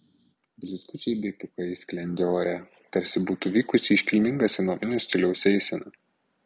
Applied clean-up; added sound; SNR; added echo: none; none; none; none.